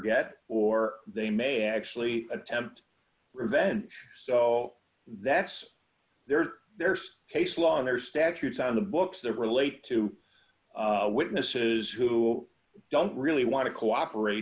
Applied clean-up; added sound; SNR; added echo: none; none; none; none.